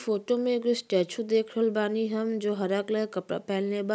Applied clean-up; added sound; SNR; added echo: none; none; none; none.